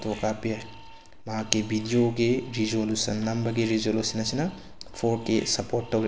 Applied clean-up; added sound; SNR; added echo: none; Alarm; 16 dB; none.